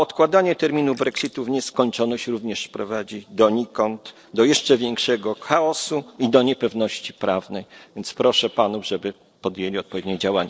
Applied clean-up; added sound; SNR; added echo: neural separator model SepFormer DNS4.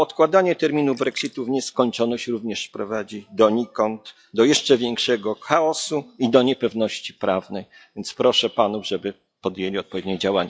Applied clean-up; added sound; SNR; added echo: classical method log-MMSE.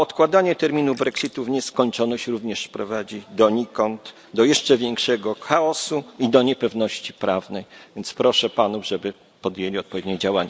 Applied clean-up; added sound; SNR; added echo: none; Splash, splatter; 20 dB; none.